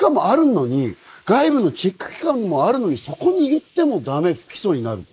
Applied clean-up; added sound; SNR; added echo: neural mask model Resemble Enhance denoiser.